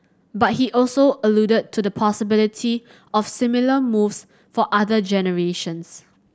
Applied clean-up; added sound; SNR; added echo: none; none; none; none.